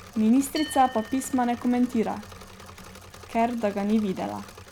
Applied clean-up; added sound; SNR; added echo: none; Bell + Engine / Mechanisms; 17 dB; none.